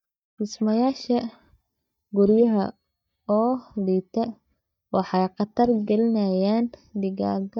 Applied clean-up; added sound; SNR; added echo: neural mask model DeepFilterNet 3.